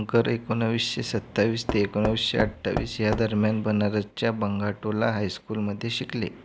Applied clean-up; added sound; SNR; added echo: none; Knock / Wood; 8 dB; none.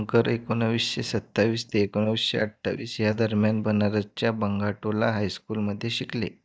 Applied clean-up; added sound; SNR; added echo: neural mask model DeepFilterNet 3.